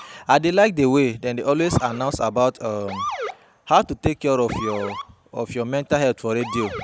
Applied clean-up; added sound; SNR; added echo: none; Motor vehicle (road) / Siren; 14 dB; none.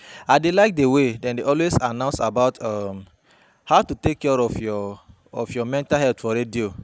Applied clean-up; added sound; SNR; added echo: none; none; none; none.